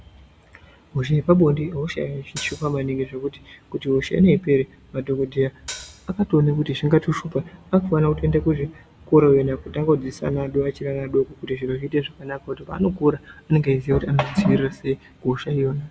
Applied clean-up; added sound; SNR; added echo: none; Hi-hat; 15 dB; none.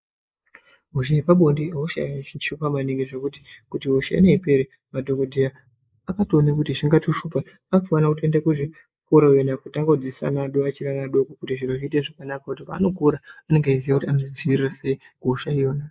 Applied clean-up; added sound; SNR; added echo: neural mask model Resemble Enhance denoiser.